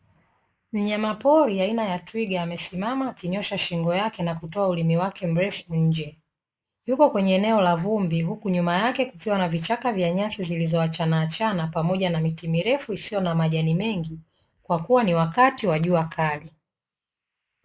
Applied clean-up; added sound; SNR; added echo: neural mask model Resemble Enhance denoiser.